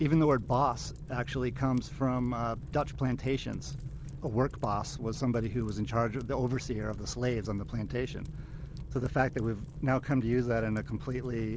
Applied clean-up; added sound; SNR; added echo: none; Fire; 9 dB; none.